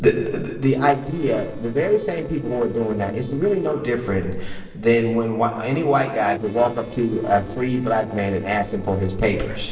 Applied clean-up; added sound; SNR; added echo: neural separator model SepFormer DNS4.